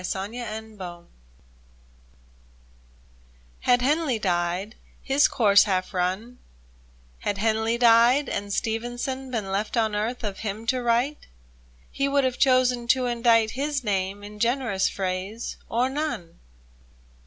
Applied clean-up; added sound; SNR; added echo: none; none; none; none.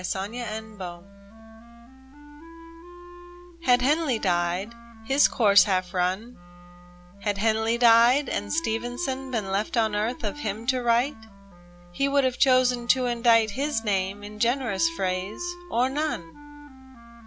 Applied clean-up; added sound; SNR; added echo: none; Wind instrument, woodwind instrument; 17 dB; none.